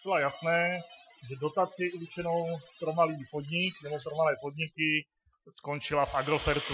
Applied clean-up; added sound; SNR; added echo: classical method Wiener filter.